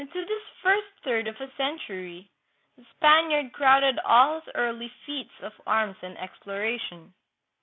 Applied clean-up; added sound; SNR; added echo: none; none; none; none.